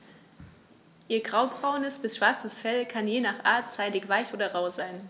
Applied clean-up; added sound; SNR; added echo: none; none; none; none.